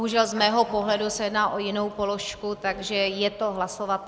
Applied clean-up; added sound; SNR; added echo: none; none; none; none.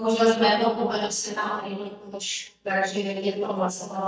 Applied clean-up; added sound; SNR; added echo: neural mask model DeepFilterNet 3.